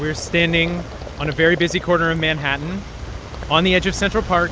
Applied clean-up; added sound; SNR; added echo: none; Gurgling; 19 dB; none.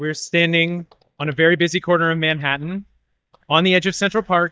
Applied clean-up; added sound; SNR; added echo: neural mask model DeepFilterNet 3.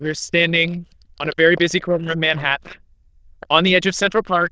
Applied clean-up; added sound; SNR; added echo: neural diffusion model UNIVERSE++.